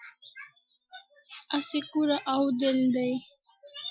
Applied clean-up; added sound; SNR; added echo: classical method Wiener filter.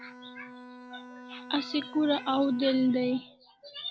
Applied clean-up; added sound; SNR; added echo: none; Bowed string instrument; 17 dB; none.